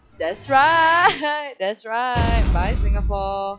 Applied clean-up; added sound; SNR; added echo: classical method log-MMSE.